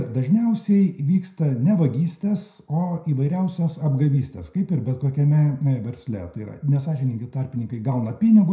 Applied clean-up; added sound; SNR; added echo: none; none; none; reverberation time 0.4 s.